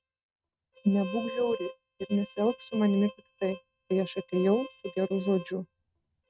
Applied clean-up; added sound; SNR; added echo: neural mask model RNNoise.